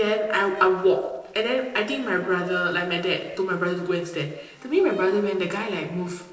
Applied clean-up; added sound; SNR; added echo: neural separator model SepFormer DNS4.